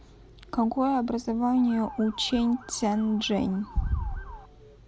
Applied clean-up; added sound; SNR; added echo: none; Motor vehicle (road) / Siren; 19 dB; none.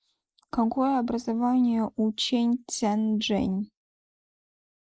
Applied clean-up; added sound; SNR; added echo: neural mask model Resemble Enhance denoiser.